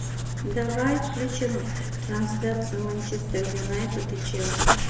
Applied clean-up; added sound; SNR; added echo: none; Writing; -2 dB; reverberation time 1.1 s.